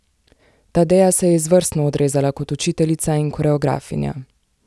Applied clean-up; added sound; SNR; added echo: none; none; none; none.